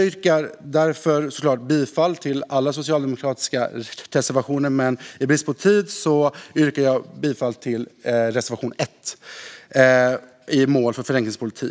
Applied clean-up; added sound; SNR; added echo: none; none; none; none.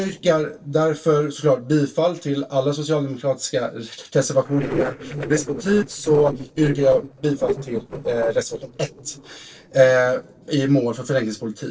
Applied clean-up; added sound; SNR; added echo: neural separator model SepFormer DNS4.